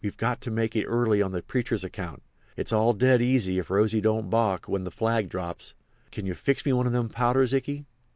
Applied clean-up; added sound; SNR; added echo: none; none; none; none.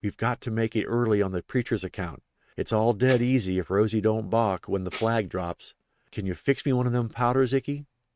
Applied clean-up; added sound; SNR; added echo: neural mask model RNNoise.